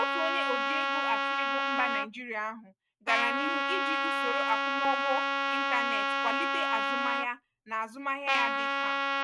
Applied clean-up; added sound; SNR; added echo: neural mask model RNNoise.